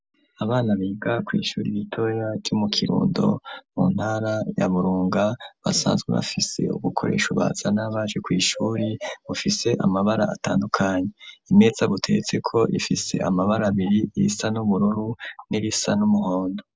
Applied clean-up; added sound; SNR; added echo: none; none; none; none.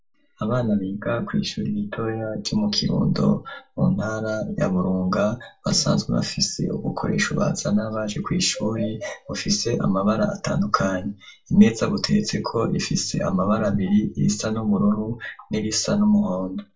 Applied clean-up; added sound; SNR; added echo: none; none; none; reverberation time 0.2 s.